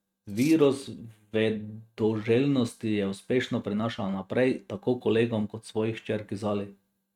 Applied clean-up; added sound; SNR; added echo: neural mask model RNNoise.